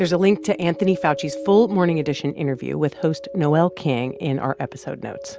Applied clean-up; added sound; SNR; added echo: none; none; none; none.